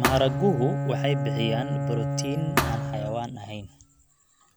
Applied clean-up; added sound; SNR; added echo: none; Bowed string instrument + Thump, thud; -1 dB; none.